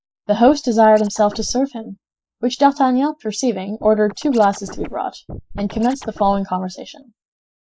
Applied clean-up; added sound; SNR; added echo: neural mask model Resemble Enhance denoiser.